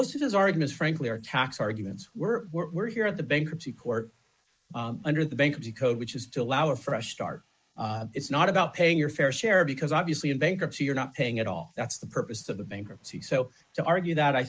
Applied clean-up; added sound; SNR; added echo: neural mask model Resemble Enhance denoiser.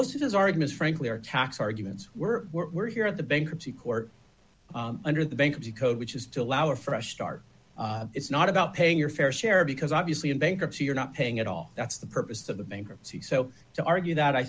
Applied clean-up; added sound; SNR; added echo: none; none; none; none.